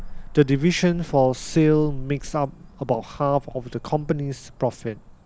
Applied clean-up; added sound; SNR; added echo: none; Cricket / Motor vehicle (road); 14 dB; none.